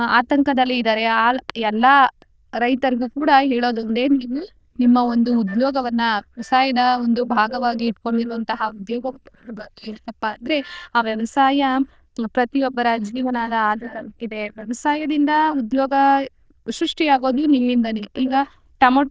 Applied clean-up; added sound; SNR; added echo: neural diffusion model UNIVERSE++.